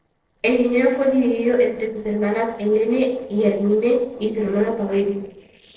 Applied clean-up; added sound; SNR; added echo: neural separator model SepFormer DNS4.